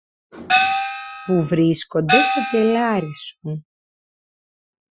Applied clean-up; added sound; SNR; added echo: classical method Wiener filter.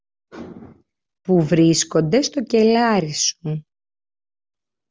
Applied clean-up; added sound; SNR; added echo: none; none; none; none.